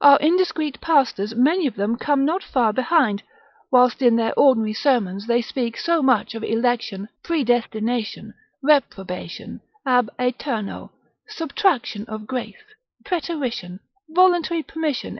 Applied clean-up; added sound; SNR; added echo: neural mask model Resemble Enhance denoiser.